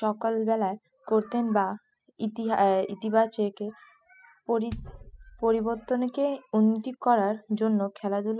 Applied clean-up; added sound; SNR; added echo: classical method spectral subtraction.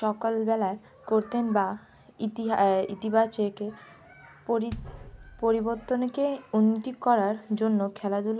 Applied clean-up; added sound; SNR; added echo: none; Bass drum; 18 dB; none.